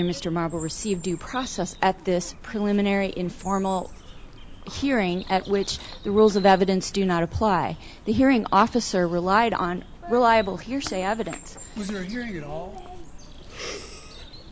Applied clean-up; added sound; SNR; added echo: none; Bird vocalization, bird call, bird song; 16 dB; none.